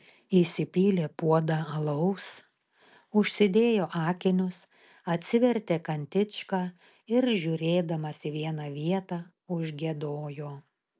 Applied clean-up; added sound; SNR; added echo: none; none; none; none.